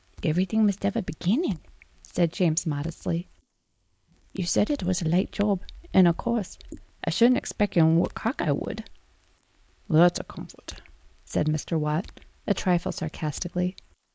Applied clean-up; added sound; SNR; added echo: neural mask model Resemble Enhance denoiser.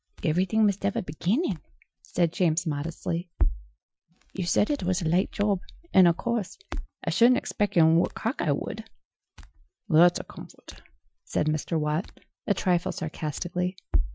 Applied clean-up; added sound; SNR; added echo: classical method Wiener filter.